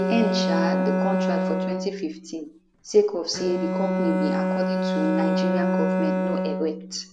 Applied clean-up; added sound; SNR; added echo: none; Bowed string instrument; -3 dB; none.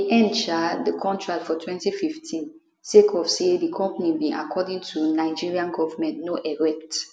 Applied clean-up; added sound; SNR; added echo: none; none; none; none.